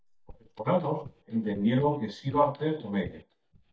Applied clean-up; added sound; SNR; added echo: neural mask model DeepFilterNet 3.